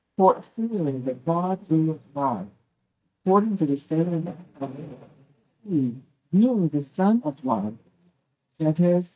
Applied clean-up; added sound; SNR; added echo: neural mask model DeepFilterNet 3.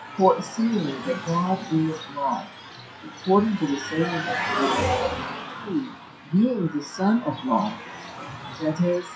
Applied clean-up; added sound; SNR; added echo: classical method WPE with log-MMSE.